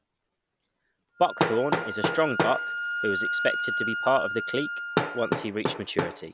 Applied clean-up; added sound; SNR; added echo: none; Wind instrument, woodwind instrument + Hammer; 0 dB; none.